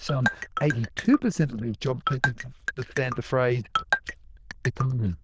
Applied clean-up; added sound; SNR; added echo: neural diffusion model UNIVERSE++.